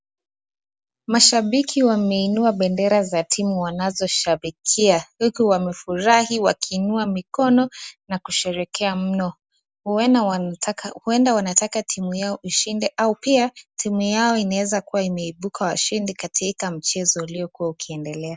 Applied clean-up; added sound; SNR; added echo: none; none; none; none.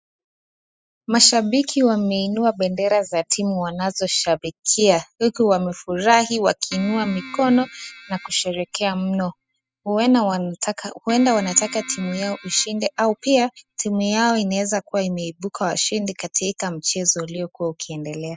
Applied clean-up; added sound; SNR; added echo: classical method spectral subtraction.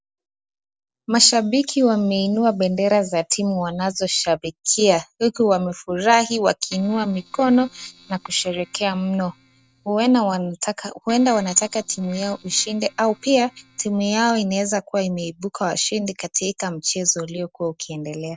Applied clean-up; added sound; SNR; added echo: neural separator model SepFormer DNS4.